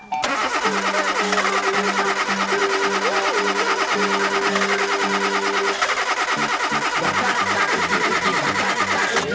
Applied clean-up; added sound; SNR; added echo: none; Engine starting / Car; -5 dB; none.